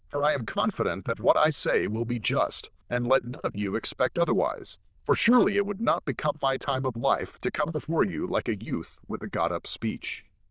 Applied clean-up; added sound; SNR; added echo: neural diffusion model UNIVERSE++.